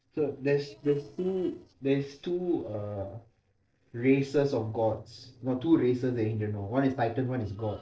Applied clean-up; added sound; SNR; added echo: neural separator model SepFormer DNS4.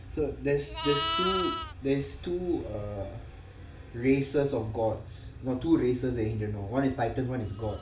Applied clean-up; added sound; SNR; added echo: none; Livestock, farm animals, working animals; 8 dB; reverberation time 0.3 s.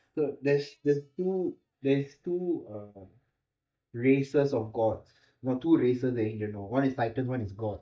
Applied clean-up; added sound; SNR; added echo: neural mask model DeepFilterNet 3.